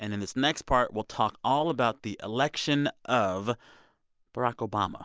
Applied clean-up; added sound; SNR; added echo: none; none; none; none.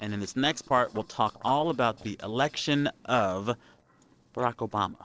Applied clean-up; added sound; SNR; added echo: neural separator model SepFormer DNS4.